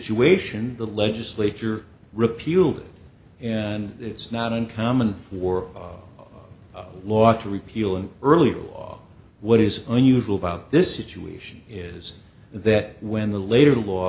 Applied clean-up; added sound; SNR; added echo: none; none; none; none.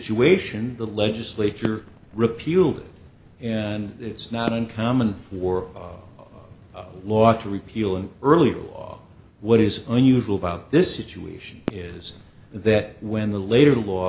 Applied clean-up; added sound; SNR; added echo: none; Fireworks; 17 dB; none.